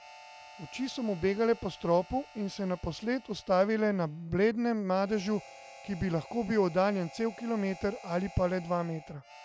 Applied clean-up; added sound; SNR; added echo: none; Harmonica; 20 dB; none.